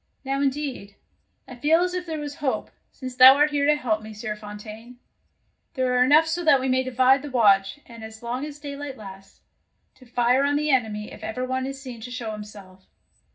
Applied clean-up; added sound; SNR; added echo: none; none; none; reverberation time 0.4 s.